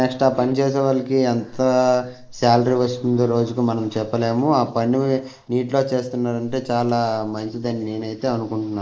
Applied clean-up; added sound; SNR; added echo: neural mask model Resemble Enhance denoiser.